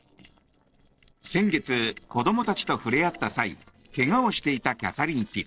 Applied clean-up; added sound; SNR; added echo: neural separator model SepFormer DNS4.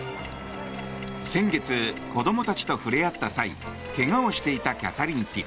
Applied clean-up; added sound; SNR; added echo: none; Mechanisms; 18 dB; none.